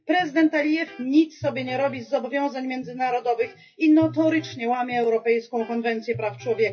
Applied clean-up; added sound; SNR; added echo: classical method WPE with log-MMSE.